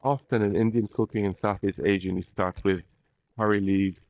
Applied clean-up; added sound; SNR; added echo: neural mask model DeepFilterNet 3.